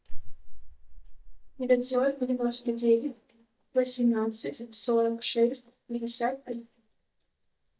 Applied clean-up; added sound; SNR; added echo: neural mask model DeepFilterNet 3.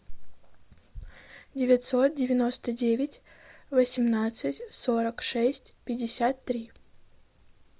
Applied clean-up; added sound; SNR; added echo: none; none; none; none.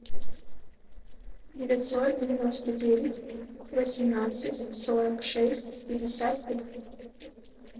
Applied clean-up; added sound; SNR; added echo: neural separator model SepFormer DNS4.